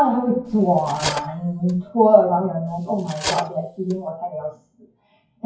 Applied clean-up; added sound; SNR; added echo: classical method WPE with log-MMSE.